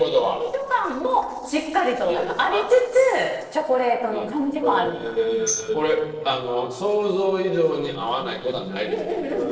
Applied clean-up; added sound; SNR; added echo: neural separator model SepFormer DNS4.